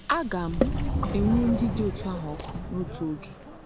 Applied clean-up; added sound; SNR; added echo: none; Water / Splash, splatter + Subway, metro, underground; 1 dB; none.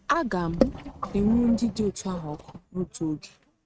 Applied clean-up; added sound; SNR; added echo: neural mask model RNNoise.